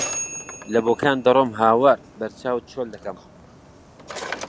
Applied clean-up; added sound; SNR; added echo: none; Mechanisms; 13 dB; none.